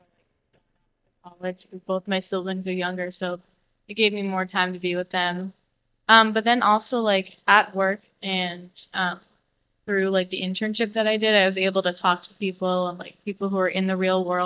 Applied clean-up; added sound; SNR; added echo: neural mask model DeepFilterNet 3.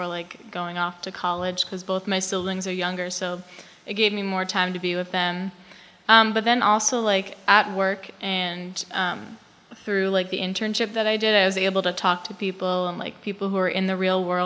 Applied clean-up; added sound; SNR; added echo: none; none; none; none.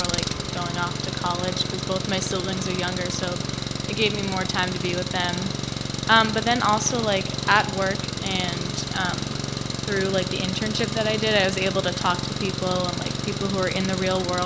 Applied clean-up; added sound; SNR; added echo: none; Engine; 2 dB; none.